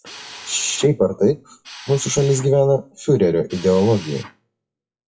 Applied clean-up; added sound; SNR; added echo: classical method WPE with log-MMSE.